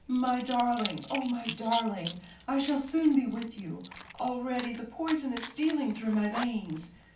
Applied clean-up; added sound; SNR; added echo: none; Coin (dropping) / Zipper (clothing); 5 dB; reverberation time 0.4 s.